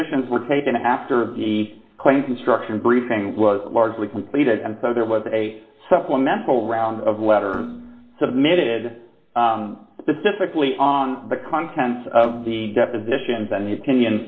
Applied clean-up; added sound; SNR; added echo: neural separator model SepFormer DNS4.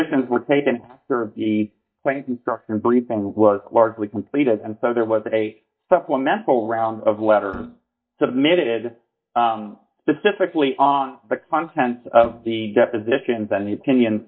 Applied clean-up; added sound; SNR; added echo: neural mask model DeepFilterNet 3.